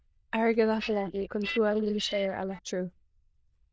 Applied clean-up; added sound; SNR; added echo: neural diffusion model UNIVERSE++.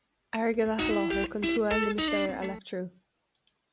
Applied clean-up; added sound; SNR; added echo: none; Guitar; -1 dB; none.